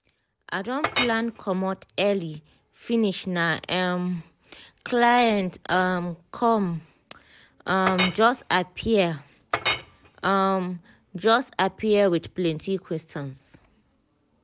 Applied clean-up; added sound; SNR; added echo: none; Chink, clink; 7 dB; none.